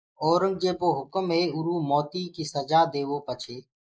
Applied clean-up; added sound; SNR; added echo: neural mask model Resemble Enhance denoiser.